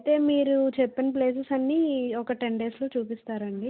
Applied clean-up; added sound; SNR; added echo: none; none; none; none.